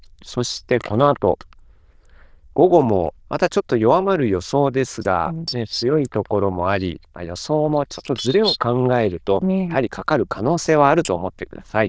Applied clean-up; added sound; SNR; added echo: neural diffusion model UNIVERSE++.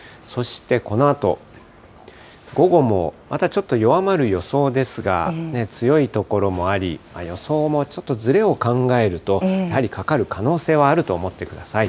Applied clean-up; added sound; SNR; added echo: none; none; none; none.